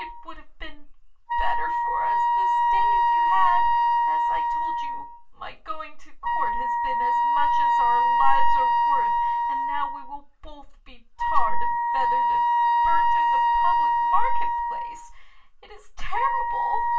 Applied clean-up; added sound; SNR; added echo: none; Wind instrument, woodwind instrument; -3 dB; reverberation time 0.2 s.